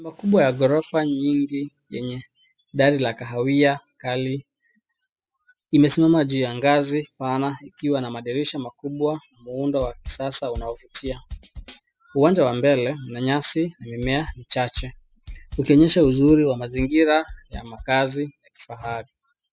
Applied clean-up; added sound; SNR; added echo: classical method spectral subtraction.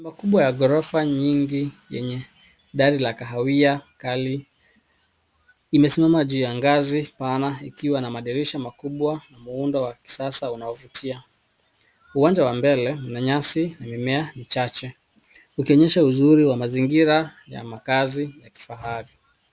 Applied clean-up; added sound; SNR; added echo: none; none; none; none.